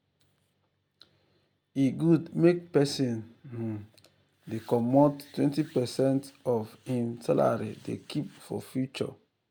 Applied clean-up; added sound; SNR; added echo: none; none; none; none.